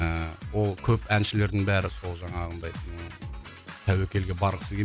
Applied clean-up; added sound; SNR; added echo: none; none; none; none.